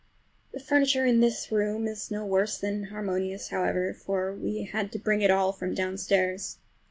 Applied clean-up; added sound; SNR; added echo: none; none; none; none.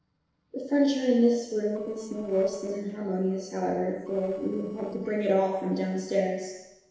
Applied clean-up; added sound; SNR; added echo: neural separator model SepFormer DNS4.